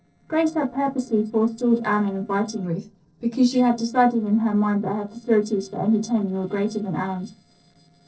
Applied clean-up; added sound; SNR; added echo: neural separator model SepFormer DNS4.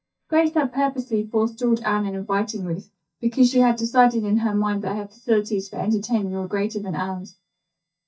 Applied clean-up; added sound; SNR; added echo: neural mask model DeepFilterNet 3.